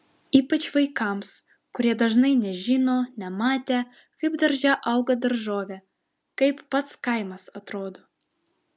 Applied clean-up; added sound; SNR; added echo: none; none; none; none.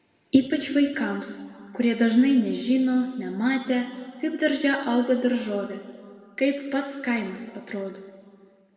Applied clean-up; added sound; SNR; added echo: none; none; none; reverberation time 1.8 s.